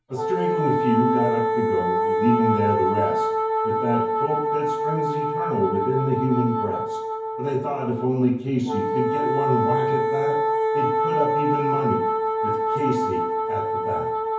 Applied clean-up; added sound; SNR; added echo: none; Wind instrument, woodwind instrument; -3 dB; reverberation time 0.9 s.